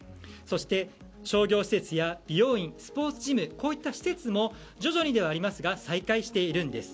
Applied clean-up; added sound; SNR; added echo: none; none; none; none.